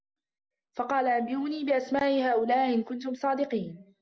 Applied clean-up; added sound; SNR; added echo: none; none; none; none.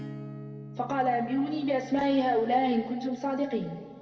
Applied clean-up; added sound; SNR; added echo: none; Acoustic guitar / Strum; 16 dB; reverberation time 2.2 s.